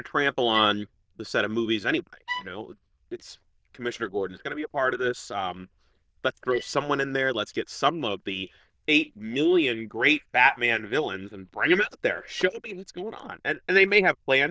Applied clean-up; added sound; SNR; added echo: neural diffusion model UNIVERSE++.